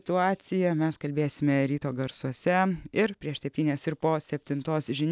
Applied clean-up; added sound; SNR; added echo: none; none; none; none.